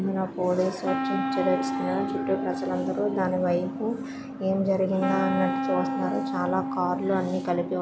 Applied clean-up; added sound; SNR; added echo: none; Wind instrument, woodwind instrument; 4 dB; none.